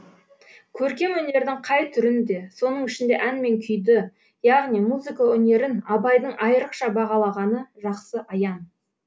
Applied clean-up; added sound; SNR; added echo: none; none; none; none.